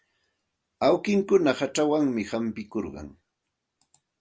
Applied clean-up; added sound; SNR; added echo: none; none; none; none.